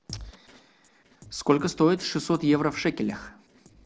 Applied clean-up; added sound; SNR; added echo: neural separator model SepFormer DNS4.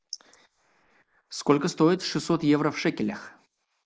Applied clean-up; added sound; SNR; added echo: neural mask model Resemble Enhance denoiser.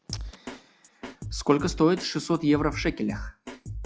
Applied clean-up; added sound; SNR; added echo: classical method log-MMSE.